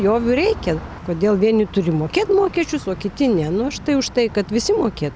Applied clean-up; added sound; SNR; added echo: none; none; none; none.